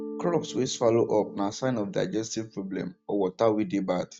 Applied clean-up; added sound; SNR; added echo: neural mask model RNNoise.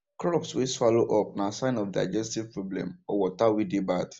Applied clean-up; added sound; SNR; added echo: none; none; none; none.